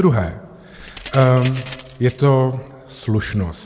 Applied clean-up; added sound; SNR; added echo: none; Keys jangling; 9 dB; none.